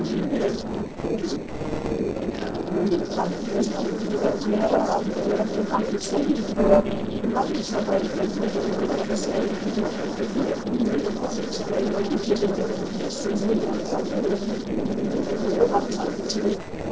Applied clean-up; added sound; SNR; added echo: neural separator model SepFormer DNS4.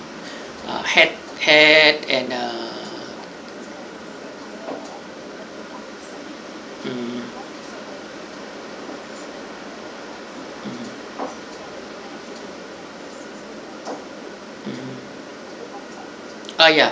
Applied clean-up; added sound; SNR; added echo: none; none; none; none.